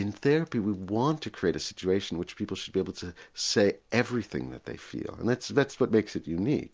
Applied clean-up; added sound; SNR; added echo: none; none; none; none.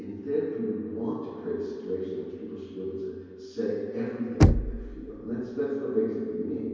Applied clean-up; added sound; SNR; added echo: none; Knock; -5 dB; reverberation time 2.2 s.